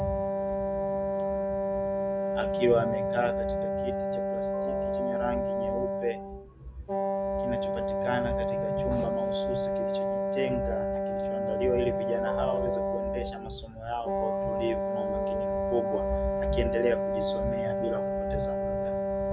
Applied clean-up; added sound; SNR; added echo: none; Wind instrument, woodwind instrument; -4 dB; none.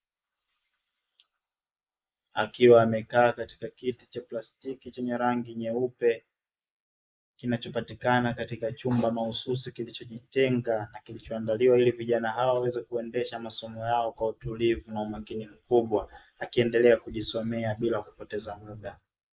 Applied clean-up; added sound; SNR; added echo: neural mask model Resemble Enhance denoiser.